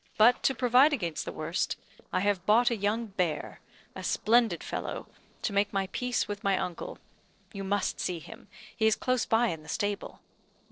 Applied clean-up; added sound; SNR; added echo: neural separator model SepFormer DNS4.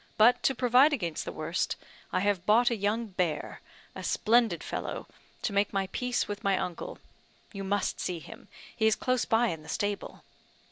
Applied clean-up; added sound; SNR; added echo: none; none; none; none.